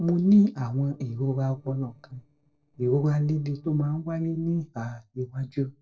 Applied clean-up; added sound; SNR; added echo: neural separator model SepFormer DNS4.